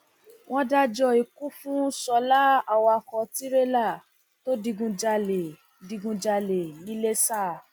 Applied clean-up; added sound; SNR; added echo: none; none; none; none.